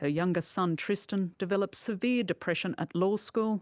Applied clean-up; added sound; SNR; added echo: none; none; none; none.